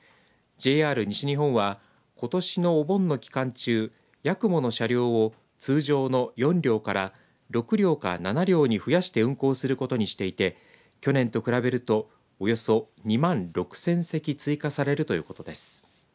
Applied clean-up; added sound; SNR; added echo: none; none; none; none.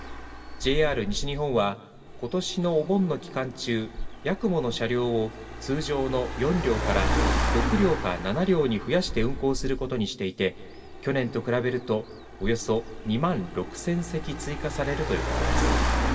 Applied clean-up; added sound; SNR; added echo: none; Car; 3 dB; reverberation time 1.6 s.